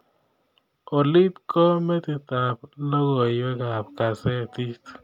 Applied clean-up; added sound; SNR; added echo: none; none; none; none.